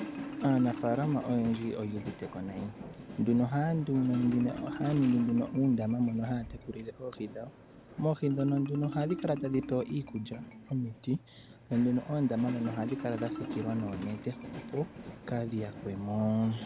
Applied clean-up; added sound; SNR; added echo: none; Marimba, xylophone + Train; 10 dB; none.